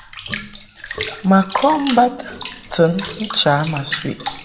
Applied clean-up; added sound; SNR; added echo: none; Bathtub (filling or washing) / Water; 11 dB; reverberation time 1.0 s.